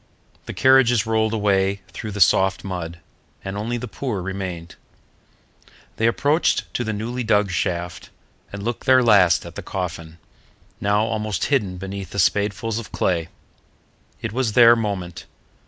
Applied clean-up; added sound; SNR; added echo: none; none; none; none.